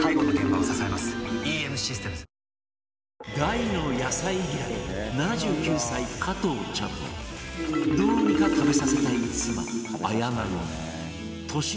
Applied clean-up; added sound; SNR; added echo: none; Marimba, xylophone; 1 dB; none.